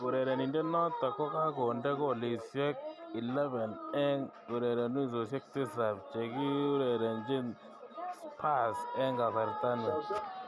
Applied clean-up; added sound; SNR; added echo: none; none; none; none.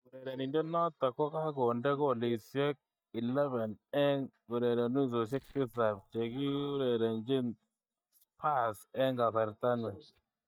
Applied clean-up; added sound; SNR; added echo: neural mask model DeepFilterNet 3.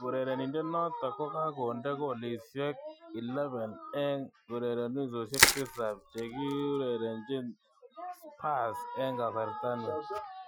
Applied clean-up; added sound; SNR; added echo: classical method Wiener filter.